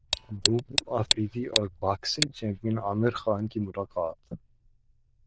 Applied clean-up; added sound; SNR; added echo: neural diffusion model UNIVERSE++.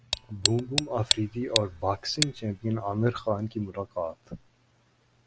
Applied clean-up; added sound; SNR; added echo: none; Tick; 0 dB; none.